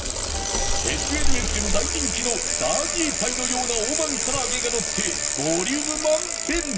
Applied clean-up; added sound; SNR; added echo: none; Bicycle; -4 dB; reverberation time 2.8 s.